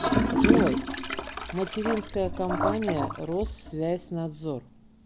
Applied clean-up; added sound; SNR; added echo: none; Toilet flush / Gurgling; -2 dB; none.